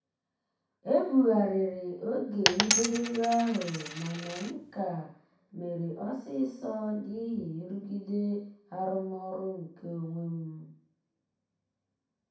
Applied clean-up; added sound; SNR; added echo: none; Coin (dropping); 0 dB; reverberation time 0.6 s.